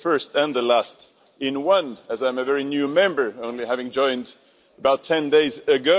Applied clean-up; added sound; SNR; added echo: none; none; none; none.